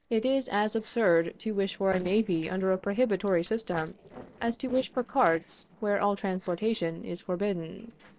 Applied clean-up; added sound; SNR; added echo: neural separator model SepFormer DNS4.